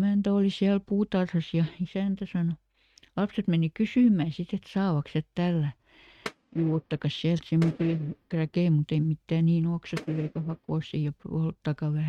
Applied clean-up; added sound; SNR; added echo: neural mask model RNNoise.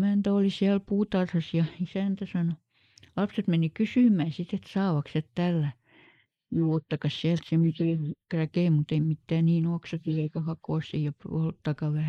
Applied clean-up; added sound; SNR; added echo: neural mask model Resemble Enhance denoiser.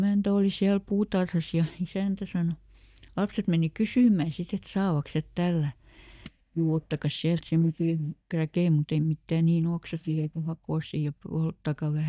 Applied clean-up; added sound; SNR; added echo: neural mask model DeepFilterNet 3.